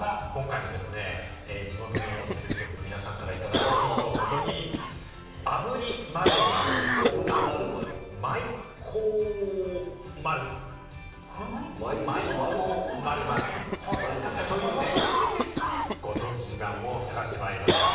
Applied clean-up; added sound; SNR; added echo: none; Cough; 1 dB; reverberation time 0.9 s.